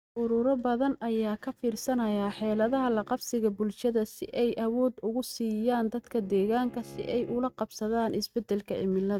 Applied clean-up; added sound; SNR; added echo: neural mask model RNNoise.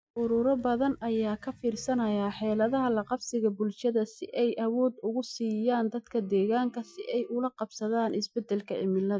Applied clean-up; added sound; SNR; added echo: classical method Wiener filter.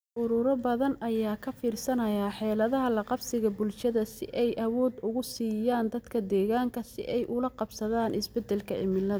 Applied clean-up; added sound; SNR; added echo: none; none; none; none.